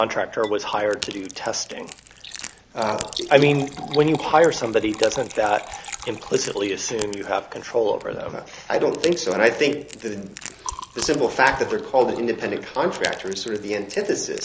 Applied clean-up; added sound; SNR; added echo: none; Crack / Crackle + Liquid; 15 dB; none.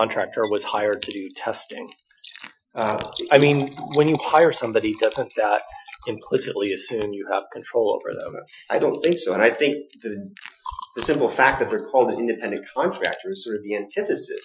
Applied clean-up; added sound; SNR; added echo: classical method Wiener filter.